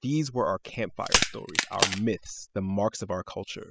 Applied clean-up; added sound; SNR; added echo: classical method spectral subtraction.